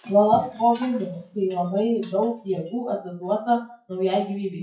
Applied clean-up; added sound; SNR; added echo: classical method WPE with log-MMSE.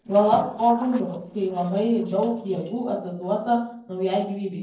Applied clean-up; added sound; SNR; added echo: neural separator model SepFormer DNS4.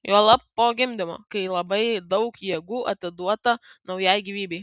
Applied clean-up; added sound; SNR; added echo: none; none; none; none.